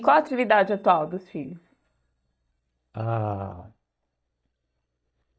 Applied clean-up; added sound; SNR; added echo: neural mask model DeepFilterNet 3.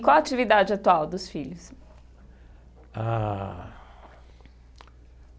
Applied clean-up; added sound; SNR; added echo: none; none; none; none.